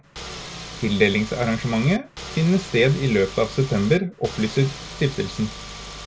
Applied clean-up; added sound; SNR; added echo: none; Engine / Car; 13 dB; none.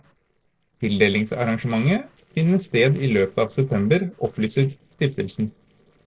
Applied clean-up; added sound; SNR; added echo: neural separator model SepFormer DNS4.